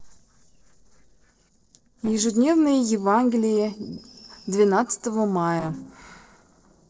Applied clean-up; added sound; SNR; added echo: neural separator model SepFormer DNS4.